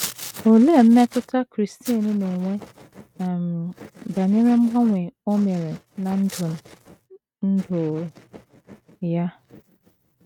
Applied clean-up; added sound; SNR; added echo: neural mask model RNNoise.